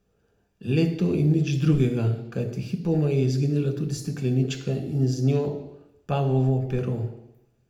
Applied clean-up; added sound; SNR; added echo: none; none; none; reverberation time 0.8 s.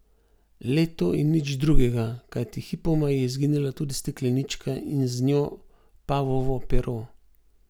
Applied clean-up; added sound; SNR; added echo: none; none; none; none.